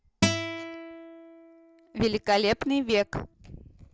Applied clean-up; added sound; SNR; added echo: none; Acoustic guitar; 5 dB; none.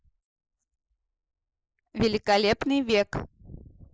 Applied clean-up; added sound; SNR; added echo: neural mask model Resemble Enhance denoiser.